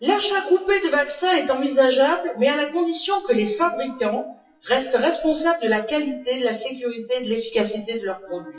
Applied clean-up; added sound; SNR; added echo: classical method WPE with log-MMSE.